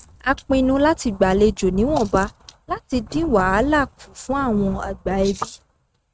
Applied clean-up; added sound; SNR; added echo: neural mask model RNNoise.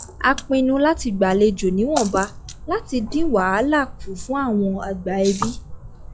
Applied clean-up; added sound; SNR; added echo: classical method log-MMSE.